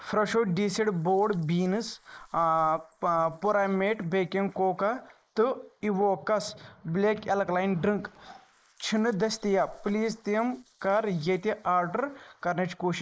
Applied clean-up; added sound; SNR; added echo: neural mask model Resemble Enhance denoiser.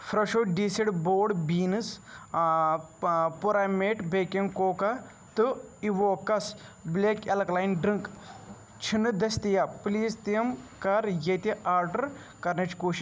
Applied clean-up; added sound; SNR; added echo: none; none; none; none.